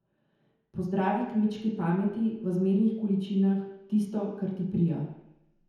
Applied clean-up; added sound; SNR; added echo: none; none; none; reverberation time 1.0 s.